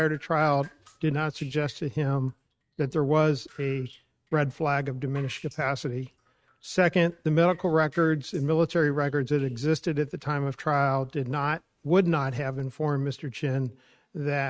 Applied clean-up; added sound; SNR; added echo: neural mask model RNNoise.